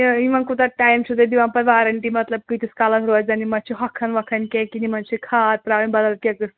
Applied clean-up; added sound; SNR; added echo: none; none; none; none.